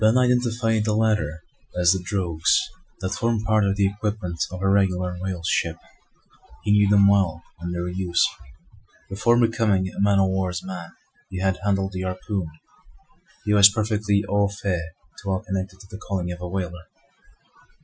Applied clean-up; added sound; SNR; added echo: classical method Wiener filter.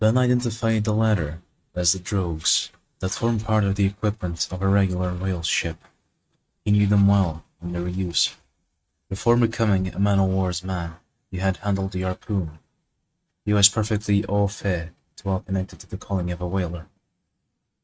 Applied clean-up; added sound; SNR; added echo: neural mask model RNNoise.